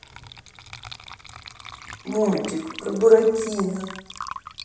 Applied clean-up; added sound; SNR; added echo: none; Water / Liquid; 15 dB; reverberation time 0.7 s.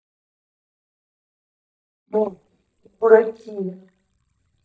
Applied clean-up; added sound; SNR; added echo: neural mask model DeepFilterNet 3.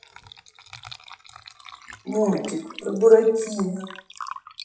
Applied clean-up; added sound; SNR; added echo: classical method WPE with log-MMSE.